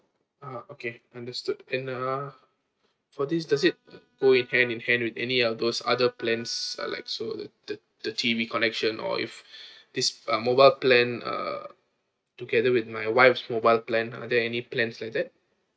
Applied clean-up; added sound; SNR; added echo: neural mask model RNNoise.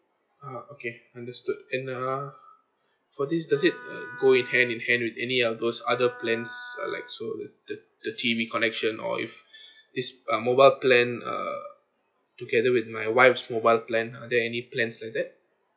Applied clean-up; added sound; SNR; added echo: classical method log-MMSE.